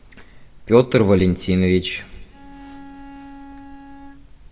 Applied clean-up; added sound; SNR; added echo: none; Bowed string instrument; 20 dB; reverberation time 1.1 s.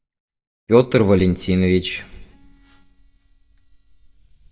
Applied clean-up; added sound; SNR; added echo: neural mask model DeepFilterNet 3.